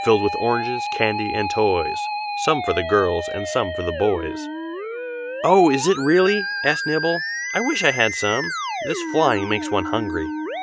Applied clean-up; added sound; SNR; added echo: none; Musical instrument; 5 dB; none.